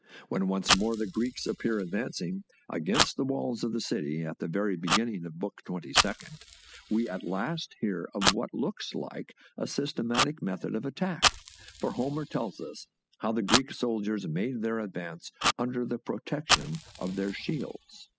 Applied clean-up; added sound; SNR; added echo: classical method spectral subtraction.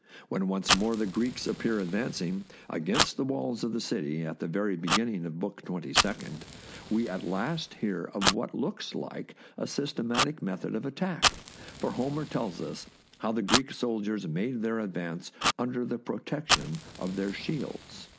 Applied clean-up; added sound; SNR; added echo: none; Fire; 3 dB; none.